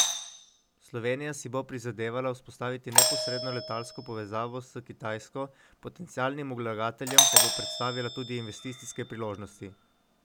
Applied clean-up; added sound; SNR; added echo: none; Doorbell; -4 dB; none.